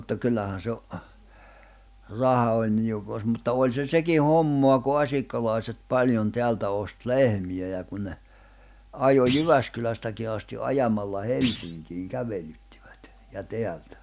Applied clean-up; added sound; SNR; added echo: none; Thump, thud; 8 dB; none.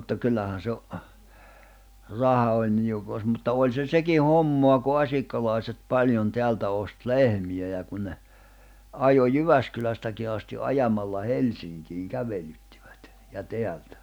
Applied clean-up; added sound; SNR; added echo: none; none; none; none.